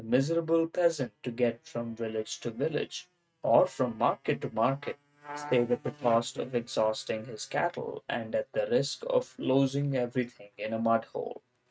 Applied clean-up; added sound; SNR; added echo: neural mask model RNNoise.